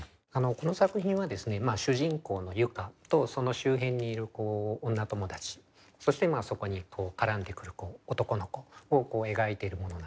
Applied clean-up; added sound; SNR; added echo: none; none; none; none.